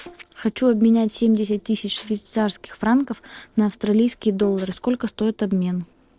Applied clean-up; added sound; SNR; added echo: neural separator model SepFormer DNS4.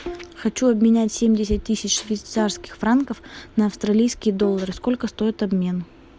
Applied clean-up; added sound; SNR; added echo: none; Bowed string instrument; 19 dB; none.